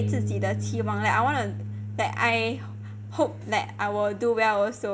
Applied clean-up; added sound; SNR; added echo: none; Bass guitar; 5 dB; none.